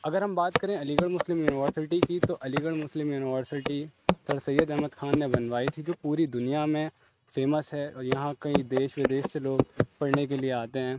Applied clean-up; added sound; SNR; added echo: neural mask model RNNoise.